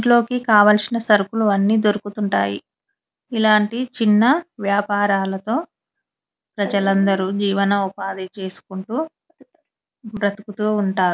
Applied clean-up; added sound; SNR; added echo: none; none; none; none.